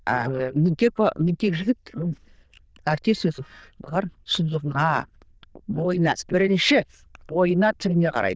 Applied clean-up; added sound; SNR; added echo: neural diffusion model UNIVERSE++.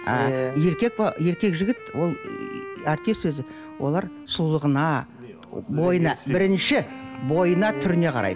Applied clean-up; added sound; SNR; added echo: none; Wind instrument, woodwind instrument; 15 dB; none.